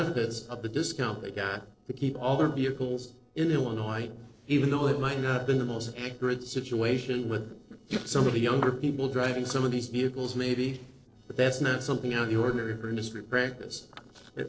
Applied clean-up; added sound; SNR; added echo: neural separator model SepFormer DNS4.